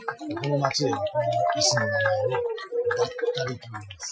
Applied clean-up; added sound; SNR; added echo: classical method Wiener filter.